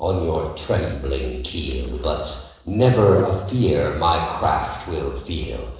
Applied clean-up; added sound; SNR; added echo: neural separator model SepFormer DNS4.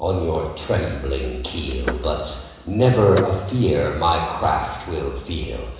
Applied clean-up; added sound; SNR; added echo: none; Door / Car; 15 dB; reverberation time 1.0 s.